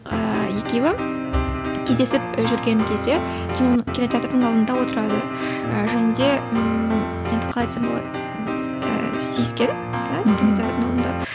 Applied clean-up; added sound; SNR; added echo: none; Piano; 3 dB; none.